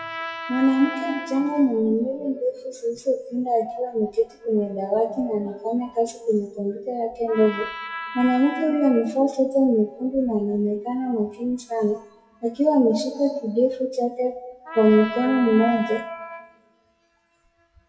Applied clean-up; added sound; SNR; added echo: classical method WPE with log-MMSE.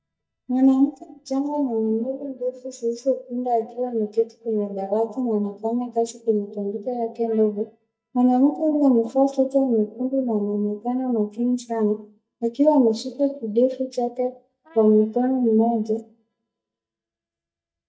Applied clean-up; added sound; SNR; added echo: neural mask model DeepFilterNet 3.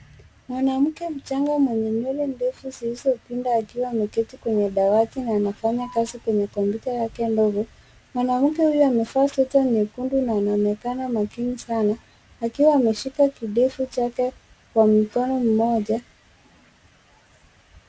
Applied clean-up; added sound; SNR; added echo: none; none; none; none.